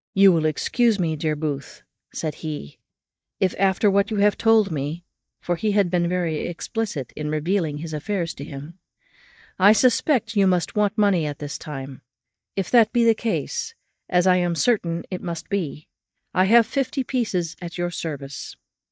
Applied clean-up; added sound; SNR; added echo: neural mask model DeepFilterNet 3.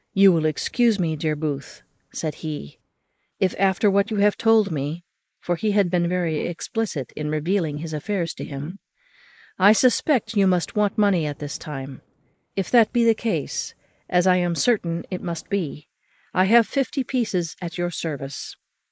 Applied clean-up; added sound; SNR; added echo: neural mask model Resemble Enhance denoiser.